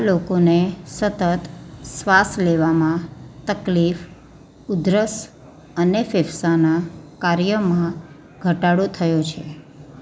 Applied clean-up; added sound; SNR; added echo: none; none; none; none.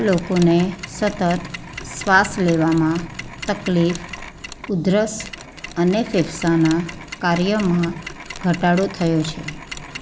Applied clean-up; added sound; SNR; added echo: none; Mechanisms; 14 dB; none.